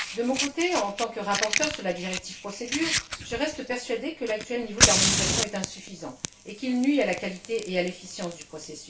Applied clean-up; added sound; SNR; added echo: none; Fire; 0 dB; reverberation time 0.3 s.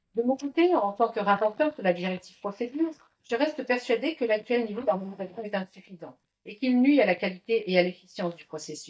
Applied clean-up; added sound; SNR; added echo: neural mask model DeepFilterNet 3.